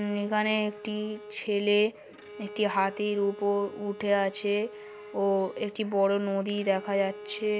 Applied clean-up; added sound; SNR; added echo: none; Bowed string instrument; 16 dB; none.